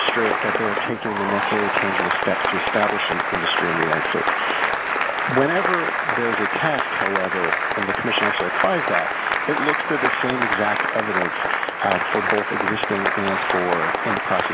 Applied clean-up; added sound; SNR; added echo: none; Applause / Cheering; -3 dB; none.